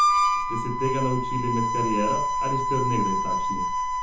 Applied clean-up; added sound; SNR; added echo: none; Harmonica; -5 dB; reverberation time 0.5 s.